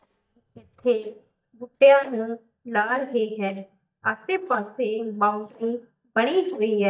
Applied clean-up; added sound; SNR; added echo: neural mask model DeepFilterNet 3.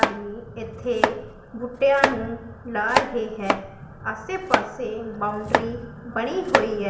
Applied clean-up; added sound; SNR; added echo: none; Domestic sounds, home sounds; 0 dB; reverberation time 0.8 s.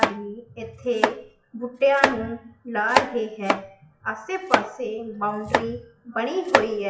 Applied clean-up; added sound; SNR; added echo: classical method WPE with log-MMSE.